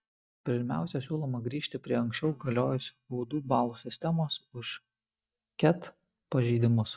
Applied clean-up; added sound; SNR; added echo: neural mask model DeepFilterNet 3.